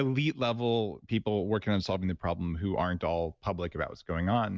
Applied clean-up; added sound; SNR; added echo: none; none; none; none.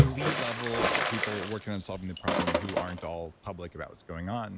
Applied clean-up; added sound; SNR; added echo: none; Sink (filling or washing) + Water / Splash, splatter; -5 dB; none.